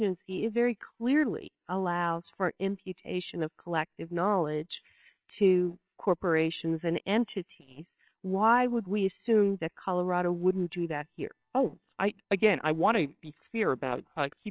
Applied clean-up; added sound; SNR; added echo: neural separator model SepFormer WHAMR!.